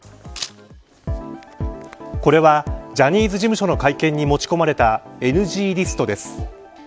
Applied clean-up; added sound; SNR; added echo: none; none; none; none.